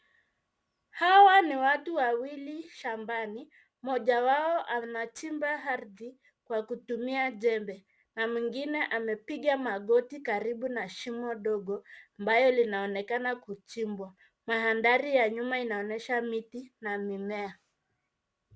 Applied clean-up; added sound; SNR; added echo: none; none; none; none.